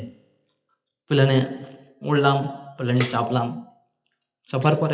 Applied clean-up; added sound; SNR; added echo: classical method WPE with log-MMSE.